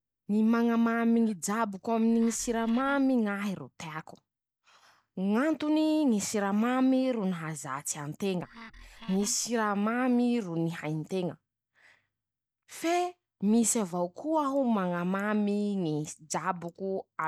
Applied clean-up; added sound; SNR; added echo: none; Wood; 19 dB; none.